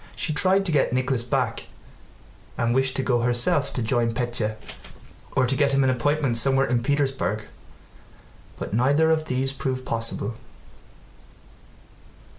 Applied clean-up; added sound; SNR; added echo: none; none; none; none.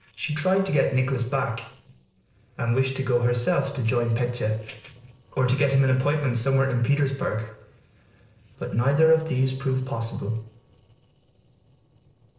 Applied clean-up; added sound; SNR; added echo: neural separator model SepFormer DNS4.